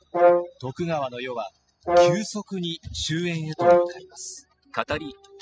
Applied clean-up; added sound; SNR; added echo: classical method spectral subtraction.